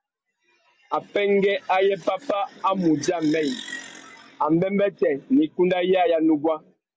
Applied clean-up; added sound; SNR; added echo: none; none; none; none.